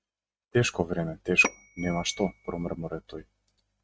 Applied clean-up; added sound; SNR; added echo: neural mask model RNNoise.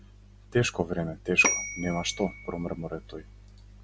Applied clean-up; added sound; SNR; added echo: none; Bell / Telephone; 4 dB; none.